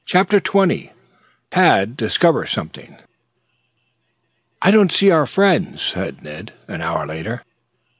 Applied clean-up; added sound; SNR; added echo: none; none; none; none.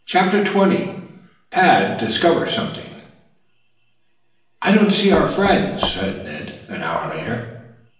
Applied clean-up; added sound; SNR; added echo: none; Knock; 8 dB; reverberation time 0.9 s.